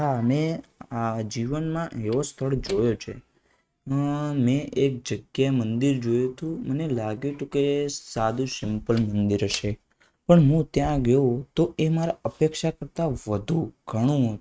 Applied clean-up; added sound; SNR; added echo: neural mask model RNNoise.